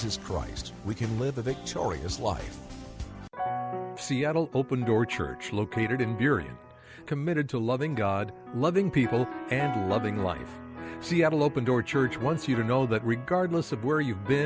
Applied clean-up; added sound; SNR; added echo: none; none; none; none.